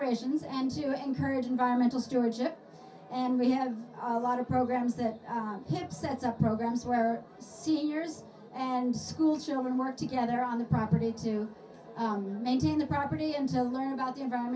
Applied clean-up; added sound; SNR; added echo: none; none; none; reverberation time 0.3 s.